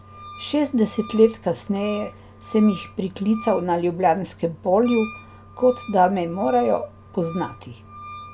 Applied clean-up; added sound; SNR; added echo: none; Wind instrument, woodwind instrument; 19 dB; none.